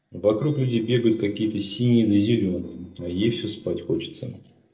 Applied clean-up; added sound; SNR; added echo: neural separator model SepFormer DNS4.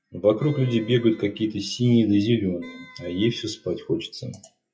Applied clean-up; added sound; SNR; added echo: classical method WPE with log-MMSE.